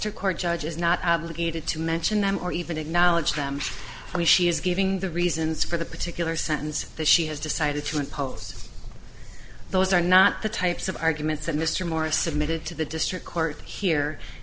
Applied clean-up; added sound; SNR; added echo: none; none; none; none.